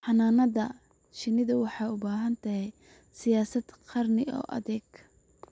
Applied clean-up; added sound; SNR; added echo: none; none; none; none.